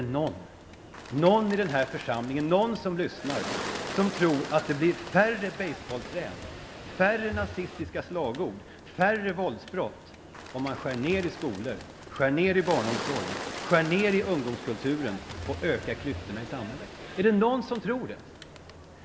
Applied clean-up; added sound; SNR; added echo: none; Bird; 12 dB; none.